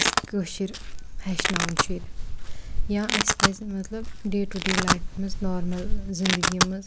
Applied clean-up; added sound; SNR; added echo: none; Wind + Domestic sounds, home sounds; -4 dB; none.